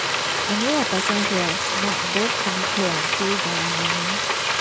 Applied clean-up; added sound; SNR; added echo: none; Frying (food); -5 dB; none.